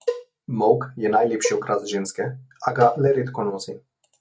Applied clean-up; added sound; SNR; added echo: neural mask model RNNoise.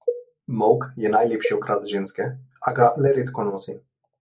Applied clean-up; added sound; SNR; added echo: neural mask model Resemble Enhance denoiser.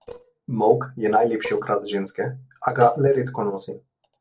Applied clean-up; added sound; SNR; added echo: neural separator model SepFormer DNS4.